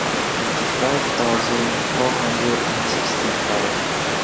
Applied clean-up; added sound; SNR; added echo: none; Stream / Liquid; -5 dB; reverberation time 2.8 s.